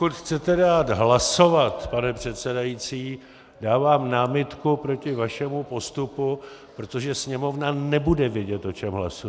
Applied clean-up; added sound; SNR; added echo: none; none; none; none.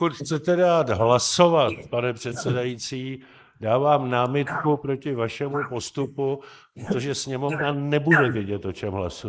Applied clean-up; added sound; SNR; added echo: neural mask model Resemble Enhance denoiser.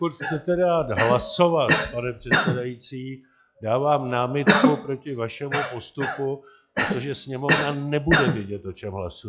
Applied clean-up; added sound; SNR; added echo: classical method log-MMSE.